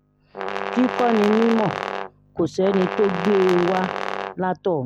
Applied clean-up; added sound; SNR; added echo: none; Brass instrument; 6 dB; none.